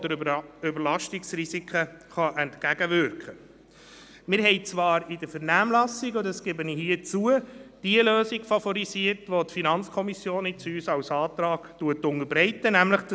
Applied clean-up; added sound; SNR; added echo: none; none; none; none.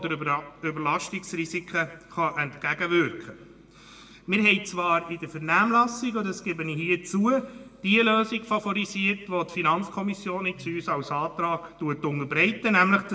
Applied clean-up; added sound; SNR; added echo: none; none; none; reverberation time 1.2 s.